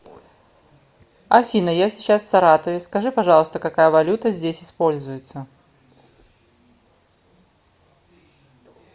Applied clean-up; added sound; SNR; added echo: none; none; none; none.